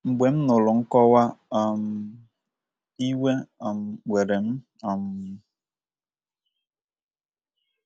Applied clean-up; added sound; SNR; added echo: none; none; none; none.